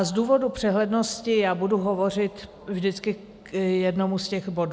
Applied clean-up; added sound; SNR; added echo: none; none; none; none.